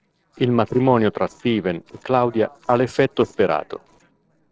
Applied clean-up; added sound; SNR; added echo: neural separator model SepFormer DNS4.